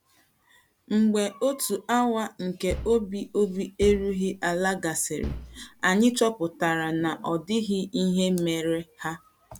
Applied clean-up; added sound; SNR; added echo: none; Bass drum; 12 dB; none.